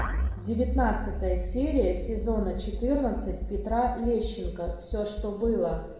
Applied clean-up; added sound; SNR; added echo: none; Accelerating, revving, vroom; 3 dB; reverberation time 1.0 s.